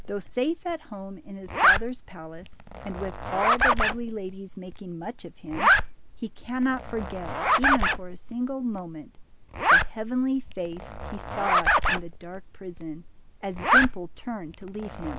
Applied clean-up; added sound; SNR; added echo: none; Zipper (clothing); -5 dB; none.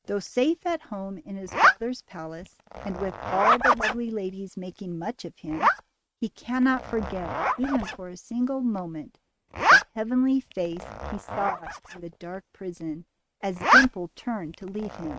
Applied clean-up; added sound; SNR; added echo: neural mask model RNNoise.